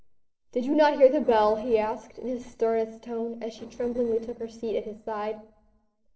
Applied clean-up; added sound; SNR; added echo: neural separator model SepFormer DNS4.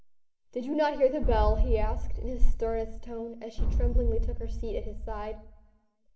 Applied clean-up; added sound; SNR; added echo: none; Boom; -1 dB; reverberation time 0.9 s.